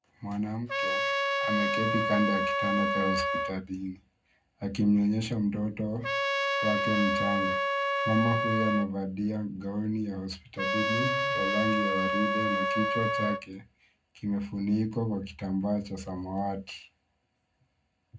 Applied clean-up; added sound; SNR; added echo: none; Trumpet; -2 dB; reverberation time 0.3 s.